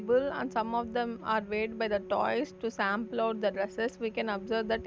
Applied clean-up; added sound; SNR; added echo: none; Organ; 15 dB; none.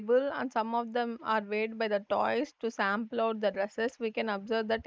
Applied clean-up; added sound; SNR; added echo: neural mask model Resemble Enhance denoiser.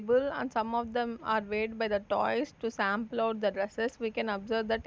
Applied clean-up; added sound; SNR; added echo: none; none; none; none.